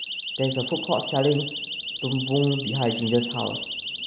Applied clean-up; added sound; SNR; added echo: neural mask model RNNoise.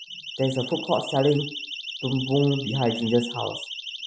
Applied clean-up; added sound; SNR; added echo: classical method Wiener filter.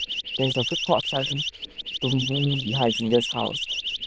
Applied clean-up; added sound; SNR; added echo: neural diffusion model UNIVERSE++.